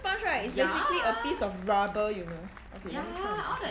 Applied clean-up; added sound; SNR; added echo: none; Applause; 20 dB; none.